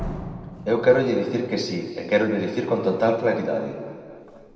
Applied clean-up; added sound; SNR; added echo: none; Slam; 16 dB; reverberation time 2.3 s.